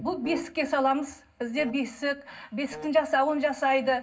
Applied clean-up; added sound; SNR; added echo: none; Wind instrument, woodwind instrument; 20 dB; reverberation time 0.4 s.